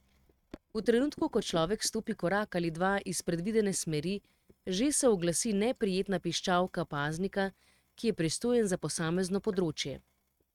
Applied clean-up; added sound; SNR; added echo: neural mask model RNNoise.